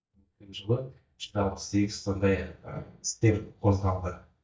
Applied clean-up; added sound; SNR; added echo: neural mask model DeepFilterNet 3.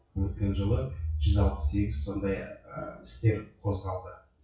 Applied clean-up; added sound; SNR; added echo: classical method WPE with log-MMSE.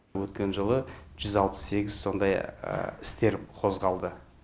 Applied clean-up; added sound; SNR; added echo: none; none; none; none.